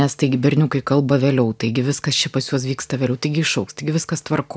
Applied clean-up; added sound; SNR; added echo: none; none; none; none.